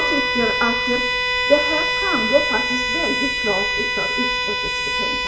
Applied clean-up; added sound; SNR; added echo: none; Bowed string instrument; -3 dB; reverberation time 0.4 s.